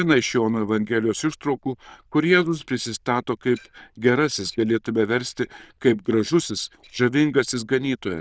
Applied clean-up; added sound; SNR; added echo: neural diffusion model UNIVERSE++.